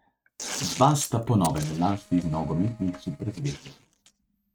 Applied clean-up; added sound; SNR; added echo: neural mask model RNNoise.